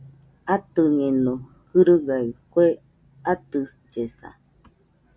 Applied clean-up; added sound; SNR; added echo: none; none; none; none.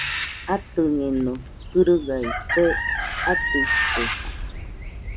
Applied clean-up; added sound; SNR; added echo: none; Chicken, rooster + Bird; 2 dB; none.